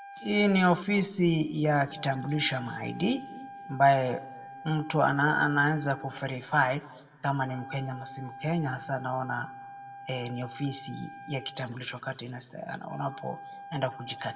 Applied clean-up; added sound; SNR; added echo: none; Wind instrument, woodwind instrument; 16 dB; reverberation time 1.3 s.